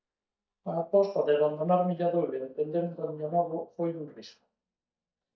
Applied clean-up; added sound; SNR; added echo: neural mask model DeepFilterNet 3.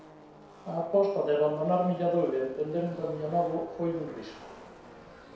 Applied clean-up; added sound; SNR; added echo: none; Car passing by / Race car, auto racing; 19 dB; reverberation time 0.7 s.